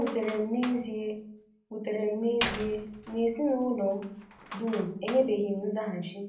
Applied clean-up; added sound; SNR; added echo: none; Slam; 11 dB; reverberation time 0.6 s.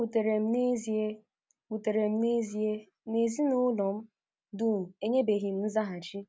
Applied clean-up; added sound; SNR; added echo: none; none; none; none.